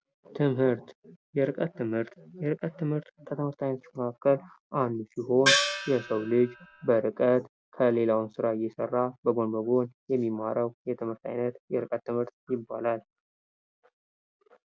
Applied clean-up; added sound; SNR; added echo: none; Gong; 0 dB; none.